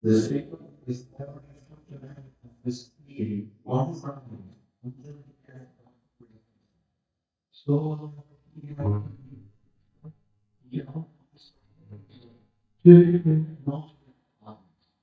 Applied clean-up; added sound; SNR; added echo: neural mask model DeepFilterNet 3.